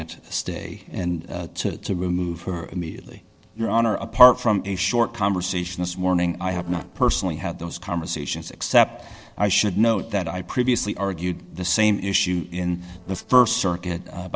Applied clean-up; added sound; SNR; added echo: neural separator model SepFormer DNS4.